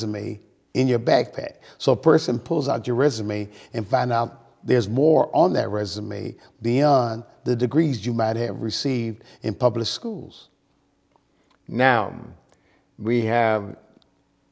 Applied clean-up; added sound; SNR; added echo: none; none; none; none.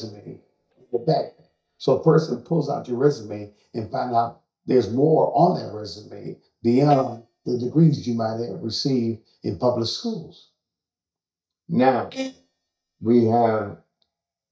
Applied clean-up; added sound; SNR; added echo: neural mask model DeepFilterNet 3.